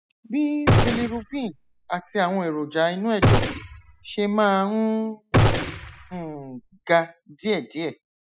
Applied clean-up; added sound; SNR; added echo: classical method spectral subtraction.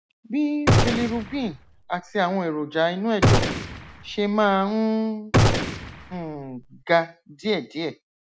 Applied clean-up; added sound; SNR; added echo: none; Gunshot, gunfire; -2 dB; none.